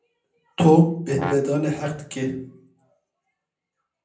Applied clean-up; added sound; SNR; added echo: none; Brass instrument; 12 dB; reverberation time 0.6 s.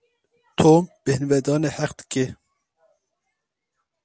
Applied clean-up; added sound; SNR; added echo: none; none; none; none.